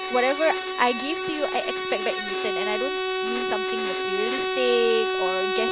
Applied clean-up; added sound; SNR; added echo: none; Bowed string instrument; 0 dB; none.